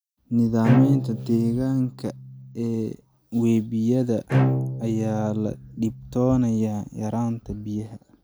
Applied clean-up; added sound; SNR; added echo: none; Bowed string instrument; 4 dB; none.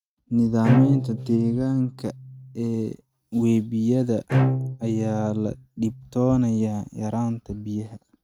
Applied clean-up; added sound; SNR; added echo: neural mask model RNNoise.